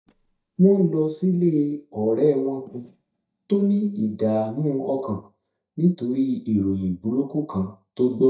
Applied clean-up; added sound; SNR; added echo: neural mask model DeepFilterNet 3.